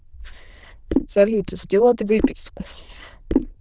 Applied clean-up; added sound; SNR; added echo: neural diffusion model UNIVERSE++.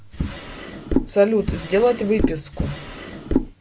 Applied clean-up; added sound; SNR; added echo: none; Drawer open or close; 2 dB; none.